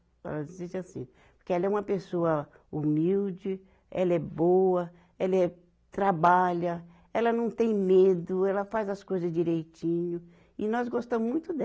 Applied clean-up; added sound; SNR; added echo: none; none; none; none.